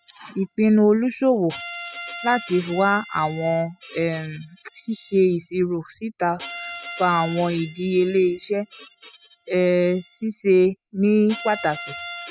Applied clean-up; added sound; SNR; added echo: classical method spectral subtraction.